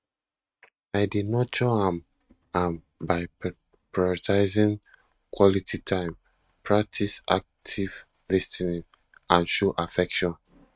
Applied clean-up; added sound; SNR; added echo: neural mask model RNNoise.